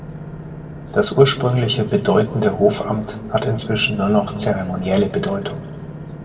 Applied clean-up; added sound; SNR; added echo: none; Engine / Boat, Water vehicle; 14 dB; reverberation time 1.5 s.